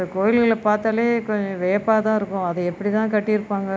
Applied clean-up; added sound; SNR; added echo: none; none; none; none.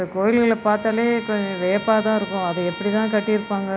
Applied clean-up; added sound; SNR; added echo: none; Trumpet; 15 dB; none.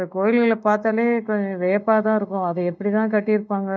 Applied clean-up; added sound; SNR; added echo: neural mask model DeepFilterNet 3.